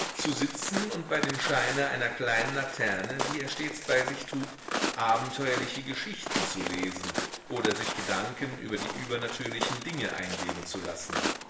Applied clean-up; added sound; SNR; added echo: none; Walk, footsteps; 3 dB; reverberation time 0.8 s.